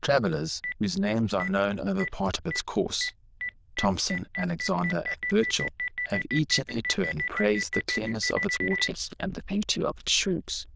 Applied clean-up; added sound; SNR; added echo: neural diffusion model UNIVERSE++.